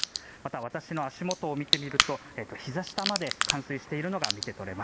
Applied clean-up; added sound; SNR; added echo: none; Crack / Crackle; -1 dB; none.